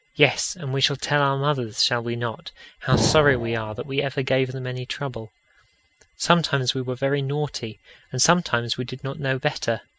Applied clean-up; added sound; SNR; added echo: none; Explosion; 4 dB; none.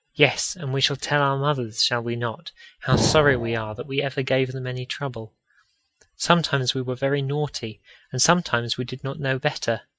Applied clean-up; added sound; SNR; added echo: classical method log-MMSE.